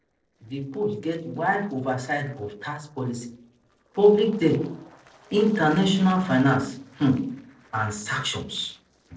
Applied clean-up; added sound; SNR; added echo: neural separator model SepFormer DNS4.